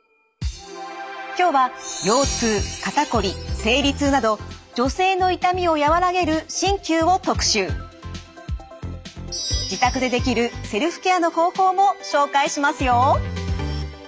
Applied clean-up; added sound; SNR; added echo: none; none; none; none.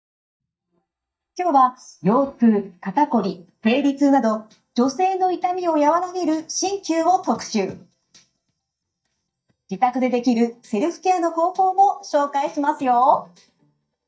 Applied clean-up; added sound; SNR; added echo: neural mask model DeepFilterNet 3.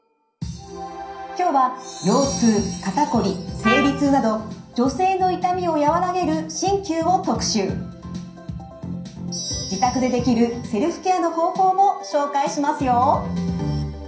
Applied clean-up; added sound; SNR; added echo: none; Trumpet; 5 dB; reverberation time 0.6 s.